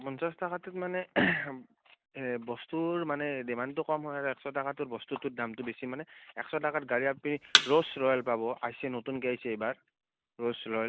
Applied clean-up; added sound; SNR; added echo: none; Thump, thud; -4 dB; none.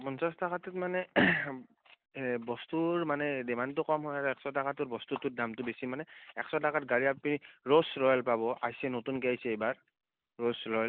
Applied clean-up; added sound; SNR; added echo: none; none; none; none.